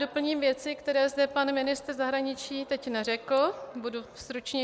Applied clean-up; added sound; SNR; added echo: none; none; none; none.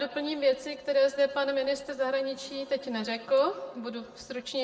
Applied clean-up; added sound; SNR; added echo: none; none; none; reverberation time 1.3 s.